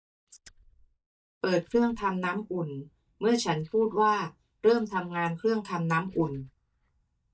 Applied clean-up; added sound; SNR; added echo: neural mask model DeepFilterNet 3.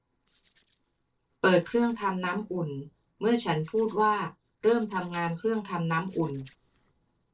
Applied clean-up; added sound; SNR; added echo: neural separator model SepFormer DNS4.